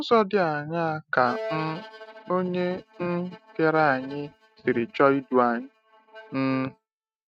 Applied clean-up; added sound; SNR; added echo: neural mask model RNNoise.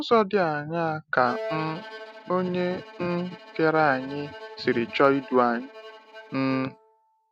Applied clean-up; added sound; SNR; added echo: none; Bowed string instrument; 15 dB; none.